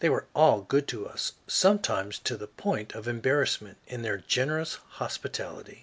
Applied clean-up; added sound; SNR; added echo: none; none; none; none.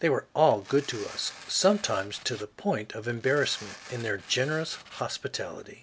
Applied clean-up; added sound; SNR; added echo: none; Tearing; 18 dB; none.